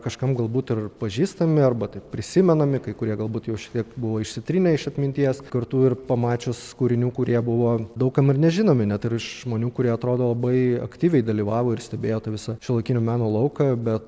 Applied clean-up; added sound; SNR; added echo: none; none; none; none.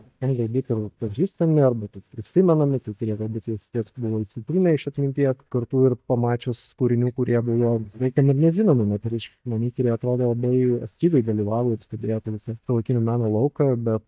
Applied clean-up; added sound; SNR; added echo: neural mask model DeepFilterNet 3.